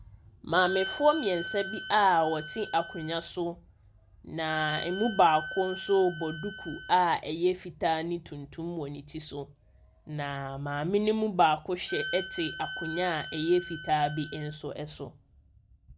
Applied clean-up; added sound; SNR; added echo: none; Wind instrument, woodwind instrument; 11 dB; none.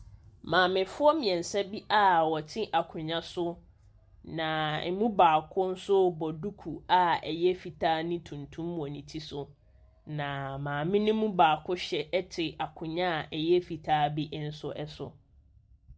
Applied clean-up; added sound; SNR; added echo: none; none; none; none.